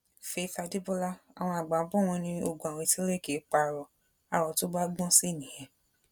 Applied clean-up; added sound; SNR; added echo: none; none; none; none.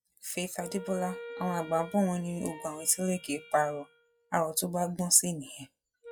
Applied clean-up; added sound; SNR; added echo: classical method log-MMSE.